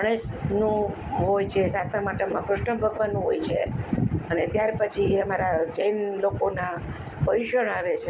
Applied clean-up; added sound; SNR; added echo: none; none; none; none.